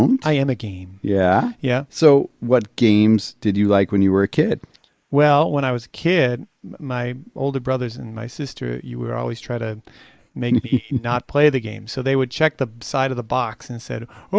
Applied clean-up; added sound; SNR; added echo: neural mask model Resemble Enhance denoiser.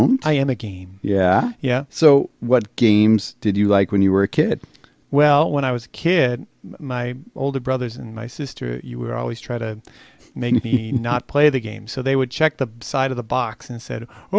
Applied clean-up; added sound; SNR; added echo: none; none; none; none.